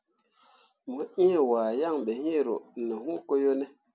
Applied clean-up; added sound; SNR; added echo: none; none; none; none.